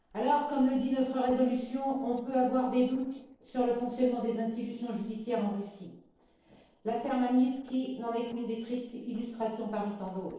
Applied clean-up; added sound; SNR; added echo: neural separator model SepFormer DNS4.